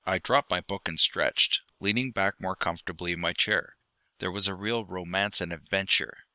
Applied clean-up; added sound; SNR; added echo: neural separator model SepFormer WHAM!.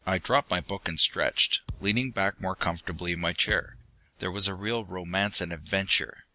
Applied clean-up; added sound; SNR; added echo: none; Thump, thud; 14 dB; none.